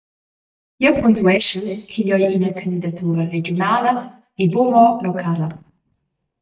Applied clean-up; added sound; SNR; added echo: neural mask model DeepFilterNet 3.